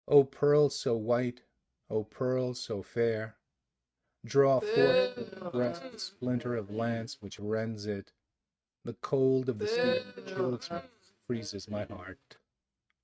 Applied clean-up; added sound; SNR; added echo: neural mask model RNNoise.